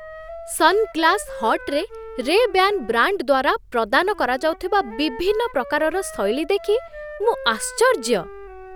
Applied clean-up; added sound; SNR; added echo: none; Wind instrument, woodwind instrument; 16 dB; none.